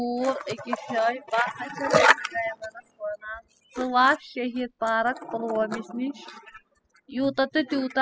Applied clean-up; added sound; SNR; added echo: classical method spectral subtraction.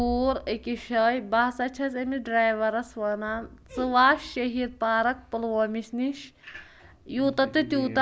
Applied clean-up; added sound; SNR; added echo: none; none; none; none.